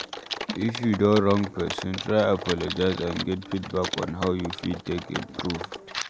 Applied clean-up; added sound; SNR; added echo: none; Typing; 9 dB; none.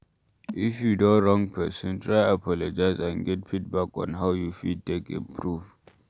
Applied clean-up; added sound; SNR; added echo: none; none; none; none.